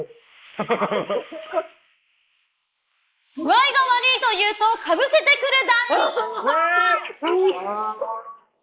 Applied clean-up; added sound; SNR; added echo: neural mask model Resemble Enhance denoiser.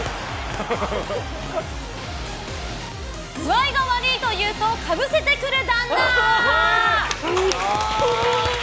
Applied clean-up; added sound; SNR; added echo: none; Ocean / Boat, Water vehicle; 14 dB; none.